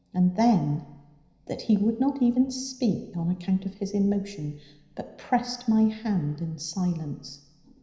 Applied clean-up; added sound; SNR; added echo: none; none; none; reverberation time 0.9 s.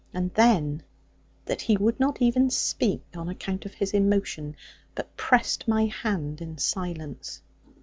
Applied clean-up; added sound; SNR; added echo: none; none; none; none.